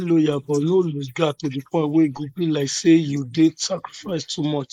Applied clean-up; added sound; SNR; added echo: neural mask model Resemble Enhance denoiser.